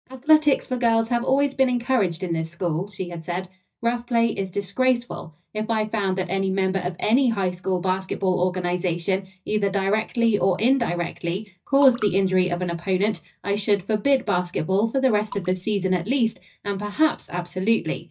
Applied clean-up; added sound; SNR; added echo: neural mask model DeepFilterNet 3.